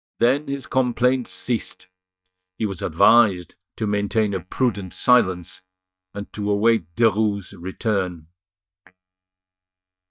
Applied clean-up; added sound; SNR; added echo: neural mask model DeepFilterNet 3.